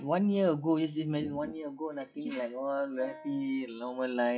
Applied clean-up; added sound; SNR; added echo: classical method WPE with log-MMSE.